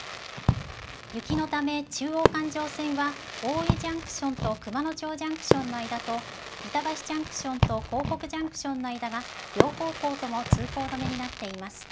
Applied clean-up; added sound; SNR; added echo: none; Fireworks; 0 dB; none.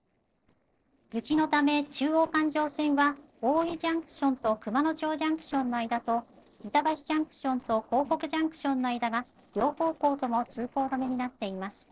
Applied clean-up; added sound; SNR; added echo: neural separator model SepFormer DNS4.